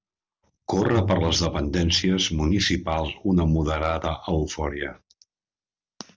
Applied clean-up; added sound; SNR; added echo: none; Bowed string instrument; 11 dB; none.